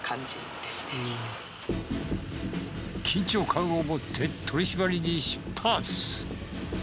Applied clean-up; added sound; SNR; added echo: none; none; none; none.